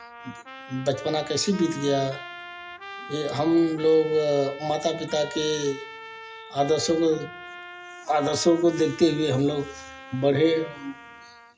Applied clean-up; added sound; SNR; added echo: none; Trumpet; 16 dB; reverberation time 0.4 s.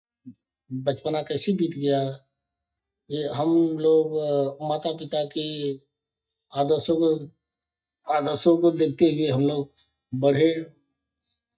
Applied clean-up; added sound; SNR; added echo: neural mask model DeepFilterNet 3.